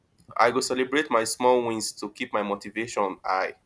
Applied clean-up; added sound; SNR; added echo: none; none; none; none.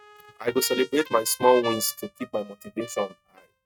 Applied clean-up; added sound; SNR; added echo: neural mask model RNNoise.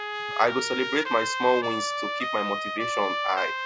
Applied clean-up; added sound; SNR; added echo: none; Trumpet; 3 dB; none.